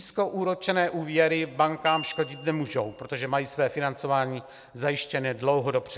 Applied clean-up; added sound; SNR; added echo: none; Glockenspiel; 17 dB; none.